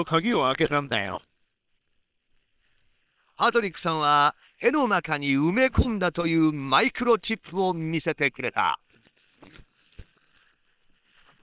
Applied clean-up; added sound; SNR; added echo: neural separator model SepFormer WHAM!.